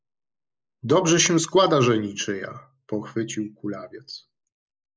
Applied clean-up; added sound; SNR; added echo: neural mask model Resemble Enhance denoiser.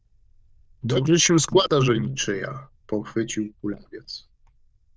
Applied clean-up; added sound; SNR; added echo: neural diffusion model UNIVERSE++.